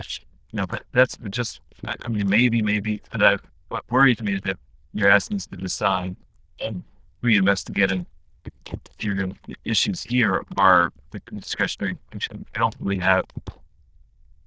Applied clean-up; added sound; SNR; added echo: neural diffusion model UNIVERSE++.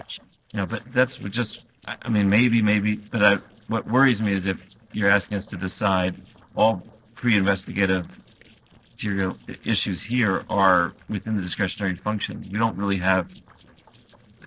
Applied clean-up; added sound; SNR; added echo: neural separator model SepFormer DNS4.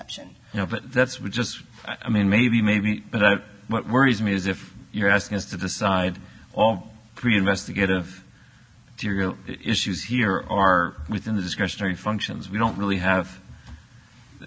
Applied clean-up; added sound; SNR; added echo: none; none; none; none.